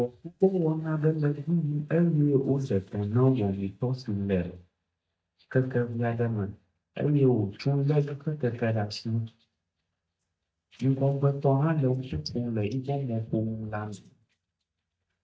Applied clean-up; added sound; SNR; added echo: neural mask model DeepFilterNet 3.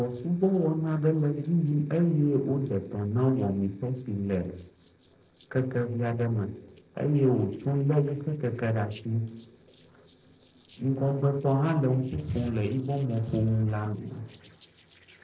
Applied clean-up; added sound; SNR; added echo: neural separator model SepFormer DNS4.